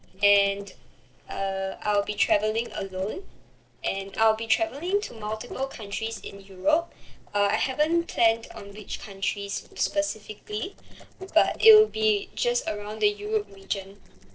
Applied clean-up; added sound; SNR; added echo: neural separator model SepFormer DNS4.